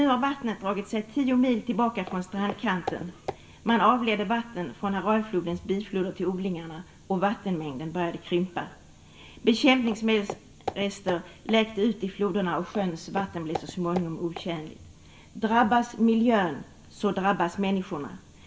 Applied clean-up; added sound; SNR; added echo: none; Walk, footsteps; 13 dB; reverberation time 0.7 s.